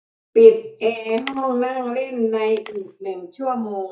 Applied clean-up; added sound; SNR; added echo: neural mask model DeepFilterNet 3.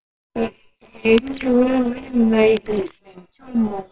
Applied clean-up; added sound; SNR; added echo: neural separator model SepFormer WHAMR!.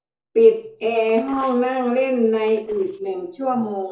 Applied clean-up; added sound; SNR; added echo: neural separator model SepFormer DNS4.